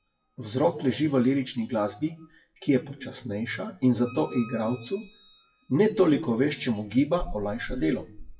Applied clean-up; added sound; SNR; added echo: classical method WPE with log-MMSE.